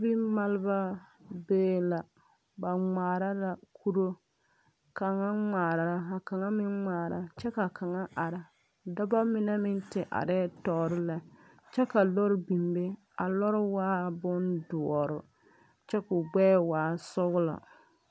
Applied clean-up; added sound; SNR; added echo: none; none; none; none.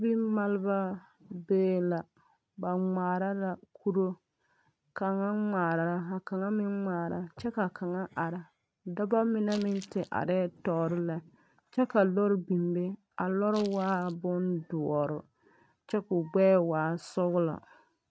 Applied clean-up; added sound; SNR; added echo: neural mask model RNNoise.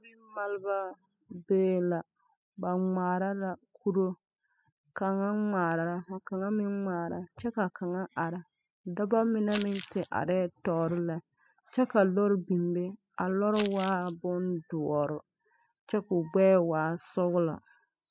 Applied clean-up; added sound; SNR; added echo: classical method spectral subtraction.